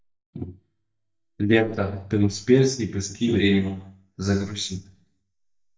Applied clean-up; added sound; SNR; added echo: neural mask model DeepFilterNet 3.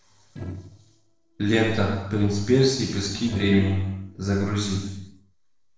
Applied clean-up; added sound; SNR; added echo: neural separator model SepFormer DNS4.